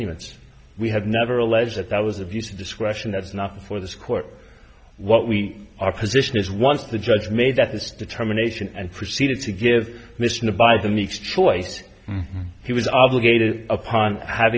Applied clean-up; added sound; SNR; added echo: none; none; none; none.